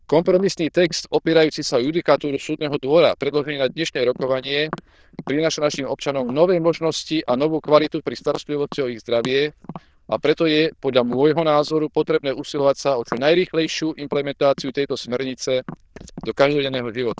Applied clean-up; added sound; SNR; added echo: neural diffusion model UNIVERSE++.